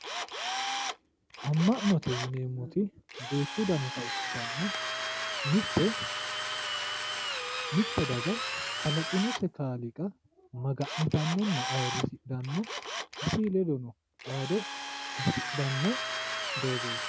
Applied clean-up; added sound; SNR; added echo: none; Drill; 4 dB; none.